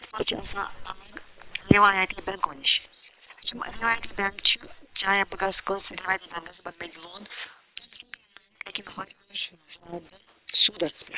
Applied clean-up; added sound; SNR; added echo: neural separator model SepFormer WHAM!.